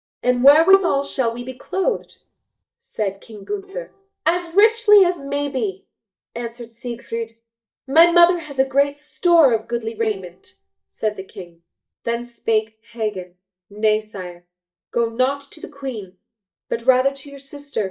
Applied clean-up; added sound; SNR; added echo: neural mask model DeepFilterNet 3.